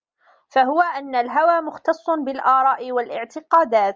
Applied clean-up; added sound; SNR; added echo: none; none; none; none.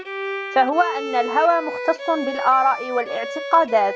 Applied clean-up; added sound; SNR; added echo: none; Bowed string instrument; 9 dB; none.